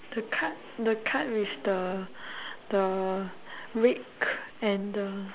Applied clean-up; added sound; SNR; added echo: none; none; none; none.